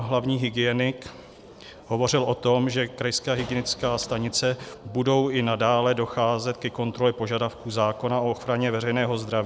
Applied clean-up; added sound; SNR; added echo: none; none; none; none.